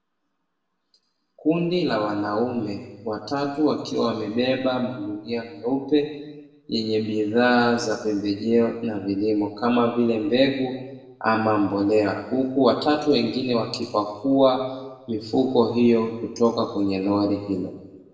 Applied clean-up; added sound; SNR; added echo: none; none; none; reverberation time 1.1 s.